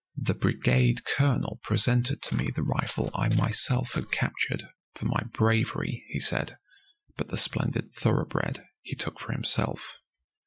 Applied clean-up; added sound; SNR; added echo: classical method Wiener filter.